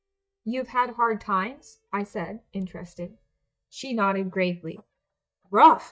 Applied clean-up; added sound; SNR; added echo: neural mask model DeepFilterNet 3.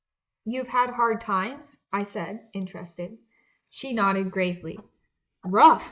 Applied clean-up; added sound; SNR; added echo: neural mask model Resemble Enhance denoiser.